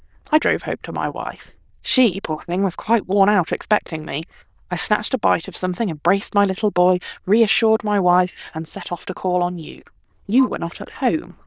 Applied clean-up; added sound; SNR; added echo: neural diffusion model UNIVERSE++.